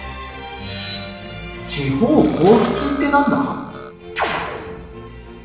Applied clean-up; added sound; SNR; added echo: none; Burping, eructation; 13 dB; reverberation time 0.9 s.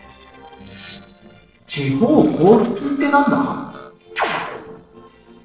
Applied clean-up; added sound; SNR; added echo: neural separator model SepFormer DNS4.